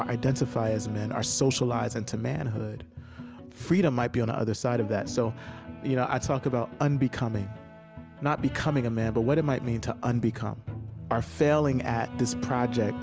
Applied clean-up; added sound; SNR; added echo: none; none; none; none.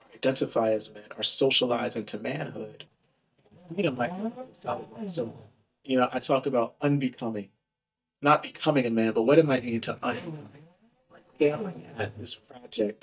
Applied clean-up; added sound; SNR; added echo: neural mask model DeepFilterNet 3.